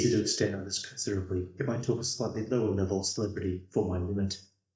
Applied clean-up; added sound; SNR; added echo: neural mask model DeepFilterNet 3.